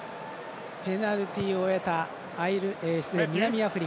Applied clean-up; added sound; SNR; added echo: none; none; none; none.